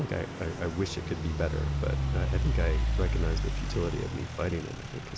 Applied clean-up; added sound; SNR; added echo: none; Idling / Truck; -3 dB; none.